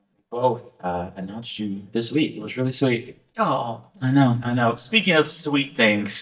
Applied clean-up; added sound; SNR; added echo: neural mask model DeepFilterNet 3.